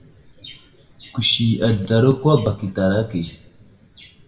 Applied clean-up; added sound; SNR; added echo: none; none; none; reverberation time 0.6 s.